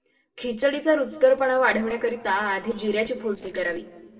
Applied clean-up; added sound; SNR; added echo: neural separator model SepFormer DNS4.